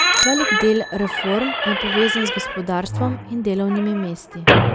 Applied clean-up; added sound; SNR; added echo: none; Squeak / Slam + Bicycle bell; -1 dB; none.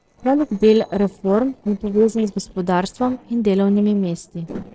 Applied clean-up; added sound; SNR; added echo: neural separator model SepFormer DNS4.